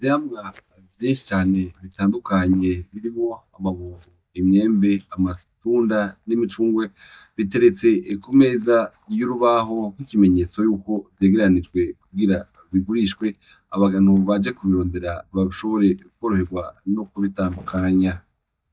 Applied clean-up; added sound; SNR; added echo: neural mask model DeepFilterNet 3.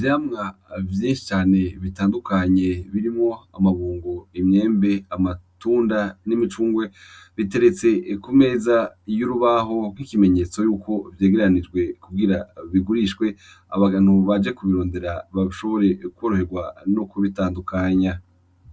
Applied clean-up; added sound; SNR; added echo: none; none; none; none.